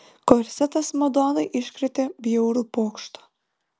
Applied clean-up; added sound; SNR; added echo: none; none; none; none.